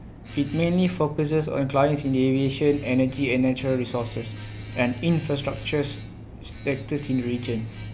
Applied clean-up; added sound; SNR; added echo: none; Domestic sounds, home sounds; 14 dB; none.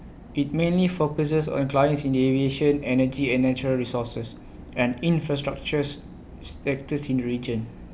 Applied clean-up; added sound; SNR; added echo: none; none; none; none.